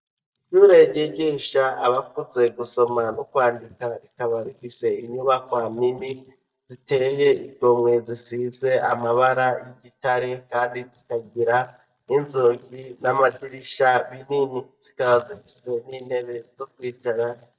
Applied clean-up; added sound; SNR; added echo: neural mask model DeepFilterNet 3.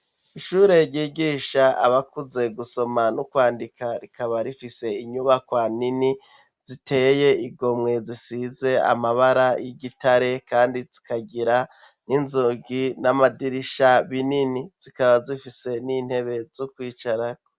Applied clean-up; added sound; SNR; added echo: none; none; none; none.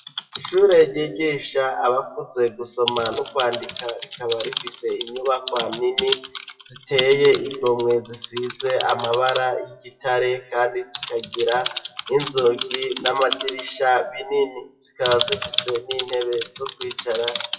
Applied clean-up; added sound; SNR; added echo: classical method WPE with log-MMSE.